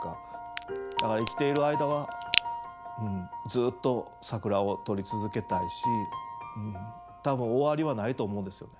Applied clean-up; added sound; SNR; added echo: none; Crack; 6 dB; none.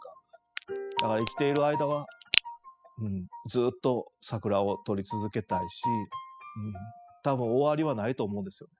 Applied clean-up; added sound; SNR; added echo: classical method spectral subtraction.